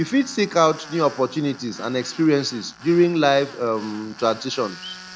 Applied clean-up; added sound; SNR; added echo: none; Tools; 19 dB; none.